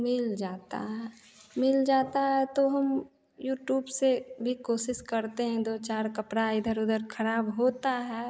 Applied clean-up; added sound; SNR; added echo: none; none; none; none.